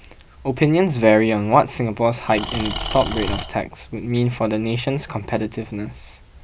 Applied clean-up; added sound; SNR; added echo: none; Engine / Tools; 7 dB; none.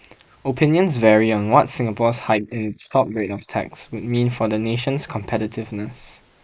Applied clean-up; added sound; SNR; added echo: neural mask model Resemble Enhance denoiser.